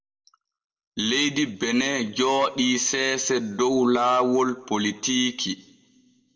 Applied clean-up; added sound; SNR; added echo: none; none; none; reverberation time 1.0 s.